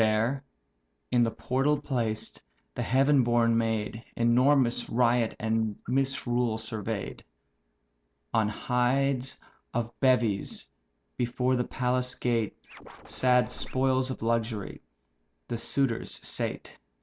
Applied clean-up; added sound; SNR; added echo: none; Scratching (performance technique); 18 dB; none.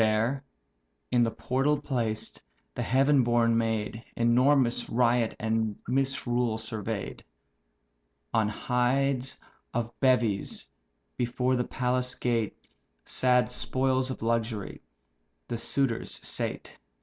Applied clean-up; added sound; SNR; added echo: none; none; none; none.